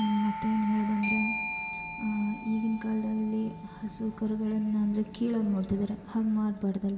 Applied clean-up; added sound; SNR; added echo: none; Doorbell; 10 dB; reverberation time 1.3 s.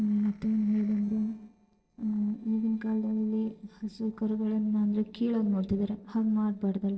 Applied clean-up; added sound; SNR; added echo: neural separator model SepFormer DNS4.